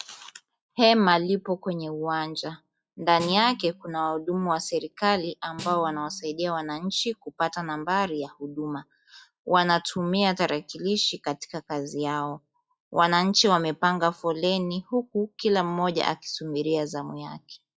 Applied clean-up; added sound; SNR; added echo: classical method log-MMSE.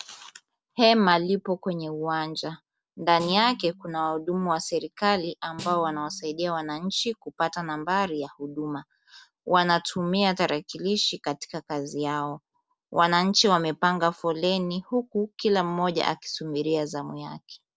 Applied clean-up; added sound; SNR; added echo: neural separator model SepFormer DNS4.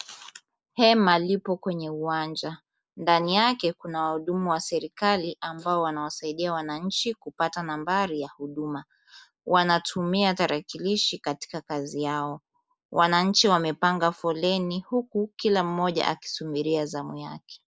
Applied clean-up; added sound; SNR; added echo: neural mask model Resemble Enhance denoiser.